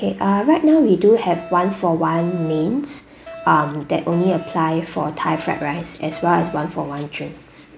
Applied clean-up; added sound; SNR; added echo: none; Alarm; 17 dB; none.